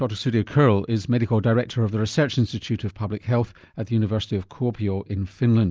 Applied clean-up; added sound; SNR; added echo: none; none; none; none.